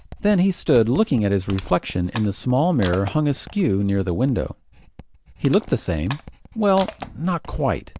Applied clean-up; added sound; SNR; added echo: none; Writing + Crushing; 17 dB; none.